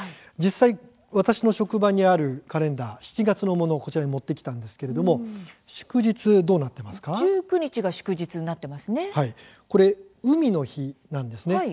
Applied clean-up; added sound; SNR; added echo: none; none; none; none.